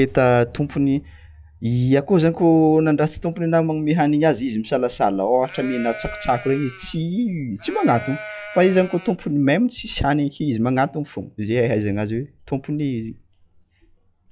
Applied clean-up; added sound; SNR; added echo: classical method log-MMSE.